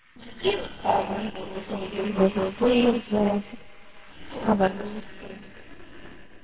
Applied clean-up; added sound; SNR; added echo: neural separator model SepFormer WHAMR!.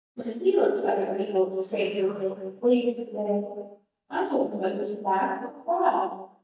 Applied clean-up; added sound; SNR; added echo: neural mask model DeepFilterNet 3.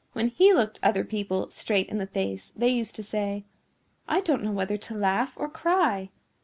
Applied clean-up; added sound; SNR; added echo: none; none; none; none.